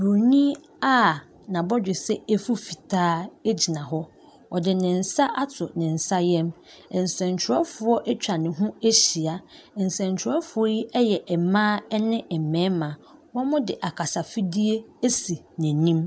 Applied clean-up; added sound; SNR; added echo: none; none; none; none.